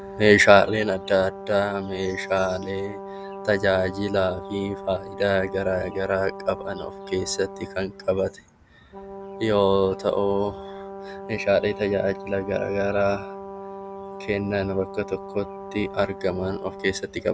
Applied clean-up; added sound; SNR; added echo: none; Brass instrument; 13 dB; none.